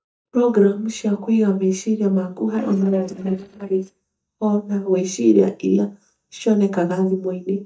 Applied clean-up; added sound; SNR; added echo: neural mask model DeepFilterNet 3.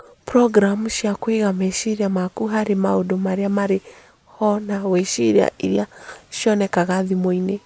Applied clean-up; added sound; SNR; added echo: none; none; none; none.